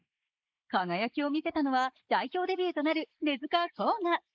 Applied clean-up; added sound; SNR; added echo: neural mask model Resemble Enhance denoiser.